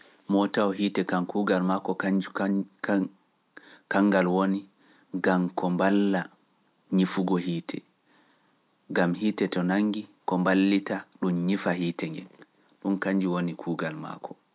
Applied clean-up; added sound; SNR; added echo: none; none; none; none.